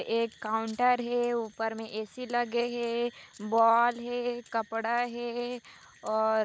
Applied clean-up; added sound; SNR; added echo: none; none; none; none.